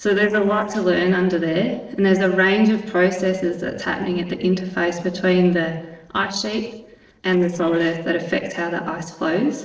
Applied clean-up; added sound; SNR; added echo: neural separator model SepFormer DNS4.